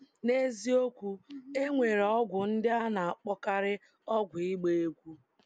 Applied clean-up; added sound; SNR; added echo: none; none; none; none.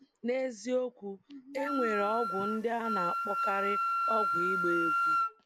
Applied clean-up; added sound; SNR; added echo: none; Wind instrument, woodwind instrument; -2 dB; none.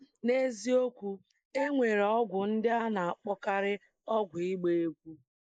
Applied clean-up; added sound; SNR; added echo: neural mask model Resemble Enhance denoiser.